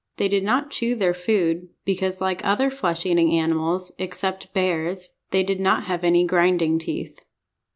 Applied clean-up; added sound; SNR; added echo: none; none; none; none.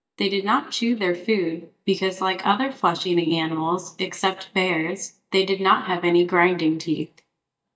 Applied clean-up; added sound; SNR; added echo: neural mask model DeepFilterNet 3.